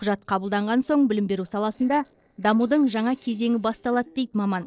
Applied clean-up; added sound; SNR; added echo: neural separator model SepFormer DNS4.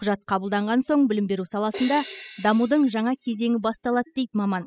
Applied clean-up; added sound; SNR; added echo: classical method spectral subtraction.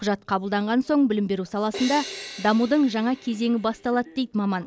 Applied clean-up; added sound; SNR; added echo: none; Crash cymbal; 15 dB; none.